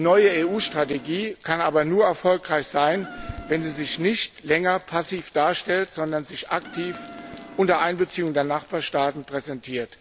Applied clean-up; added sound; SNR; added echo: none; Insect + Rain; 17 dB; none.